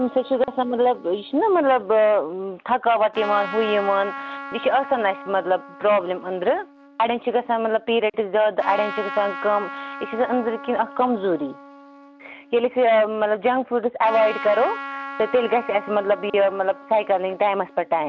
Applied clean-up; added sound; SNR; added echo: none; Trumpet; 14 dB; none.